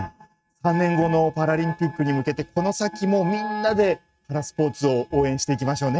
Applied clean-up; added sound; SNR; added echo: neural mask model RNNoise.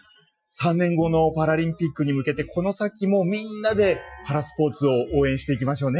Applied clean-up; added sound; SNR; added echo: classical method Wiener filter.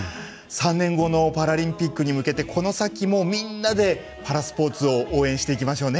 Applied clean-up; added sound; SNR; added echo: none; none; none; none.